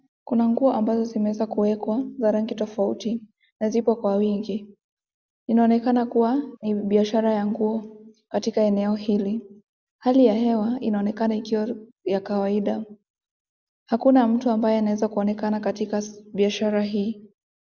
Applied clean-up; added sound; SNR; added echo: none; none; none; none.